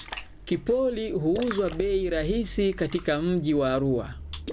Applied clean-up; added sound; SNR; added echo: none; Splash, splatter; 12 dB; none.